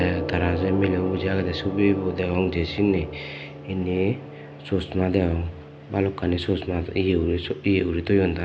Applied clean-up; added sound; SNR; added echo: none; Gong; 11 dB; none.